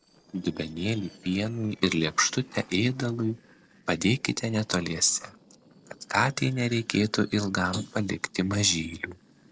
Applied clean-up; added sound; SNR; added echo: neural separator model SepFormer DNS4.